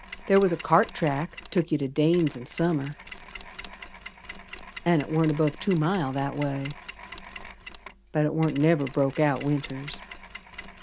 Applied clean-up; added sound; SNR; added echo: none; Mechanisms; 16 dB; none.